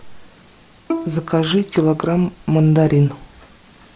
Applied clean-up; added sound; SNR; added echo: none; Bowed string instrument; 12 dB; none.